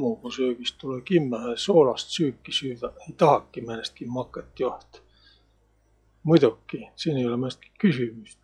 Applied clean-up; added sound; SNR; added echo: classical method log-MMSE.